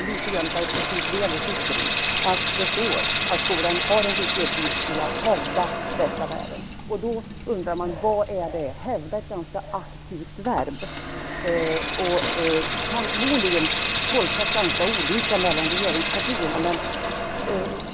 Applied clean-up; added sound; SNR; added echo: none; Sink (filling or washing) / Water tap, faucet; -2 dB; none.